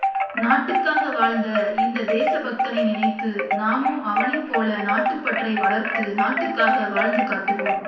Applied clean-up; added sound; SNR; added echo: none; Wind chime; 0 dB; reverberation time 0.9 s.